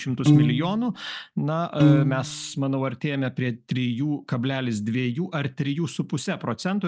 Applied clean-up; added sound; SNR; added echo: none; Piano; -5 dB; none.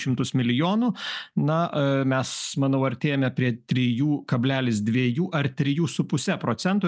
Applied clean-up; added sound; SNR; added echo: none; none; none; none.